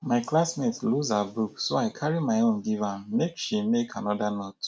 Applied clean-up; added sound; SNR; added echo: none; none; none; none.